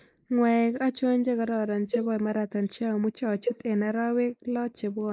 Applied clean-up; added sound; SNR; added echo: neural mask model Resemble Enhance denoiser.